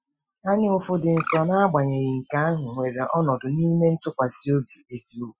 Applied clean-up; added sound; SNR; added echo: classical method Wiener filter.